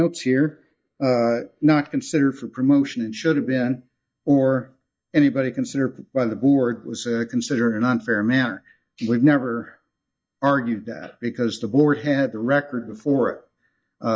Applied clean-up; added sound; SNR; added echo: neural mask model DeepFilterNet 3.